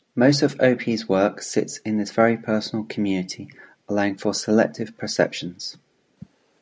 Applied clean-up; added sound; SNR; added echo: none; none; none; none.